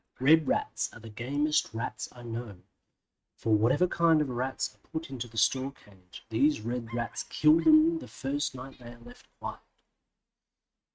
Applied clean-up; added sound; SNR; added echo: neural mask model RNNoise.